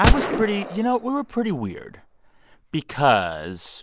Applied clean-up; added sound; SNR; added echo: none; Gunshot, gunfire; 0 dB; none.